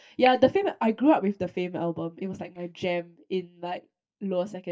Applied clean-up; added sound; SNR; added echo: neural mask model DeepFilterNet 3.